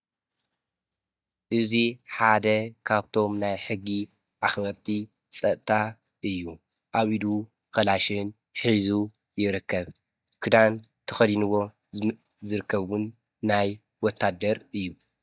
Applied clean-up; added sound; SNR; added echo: neural mask model DeepFilterNet 3.